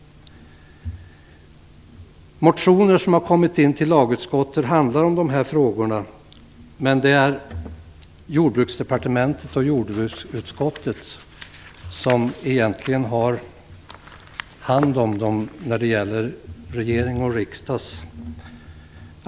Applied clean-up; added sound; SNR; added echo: none; none; none; none.